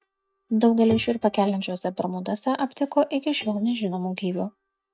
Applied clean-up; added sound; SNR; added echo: neural mask model DeepFilterNet 3.